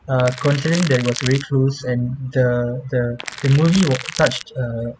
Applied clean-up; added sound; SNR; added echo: none; Crackle; 11 dB; none.